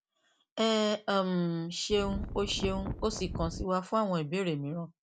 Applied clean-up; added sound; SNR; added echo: none; Wind; 6 dB; none.